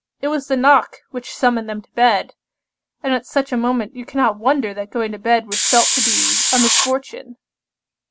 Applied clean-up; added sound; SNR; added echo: none; Hiss; -3 dB; none.